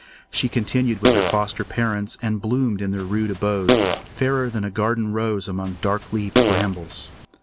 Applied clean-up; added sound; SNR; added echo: none; Fart; 0 dB; none.